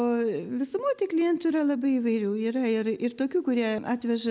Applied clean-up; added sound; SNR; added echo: none; none; none; none.